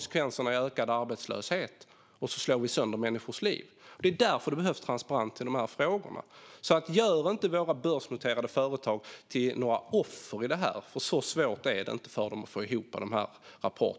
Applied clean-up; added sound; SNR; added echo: none; none; none; none.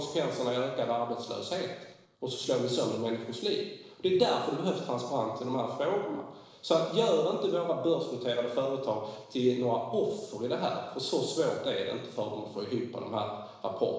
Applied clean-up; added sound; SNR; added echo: neural separator model SepFormer DNS4.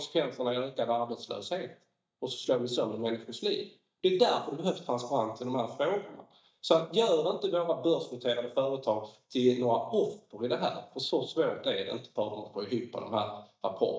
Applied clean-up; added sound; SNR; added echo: neural mask model DeepFilterNet 3.